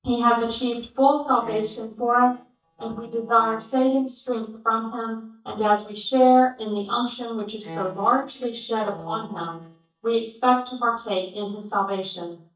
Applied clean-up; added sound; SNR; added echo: neural mask model DeepFilterNet 3.